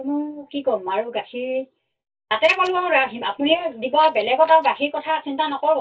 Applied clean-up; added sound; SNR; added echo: neural mask model DeepFilterNet 3.